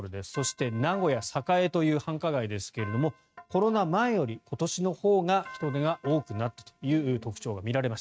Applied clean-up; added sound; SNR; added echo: neural mask model RNNoise.